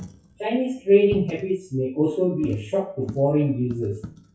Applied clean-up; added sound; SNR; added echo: classical method WPE with log-MMSE.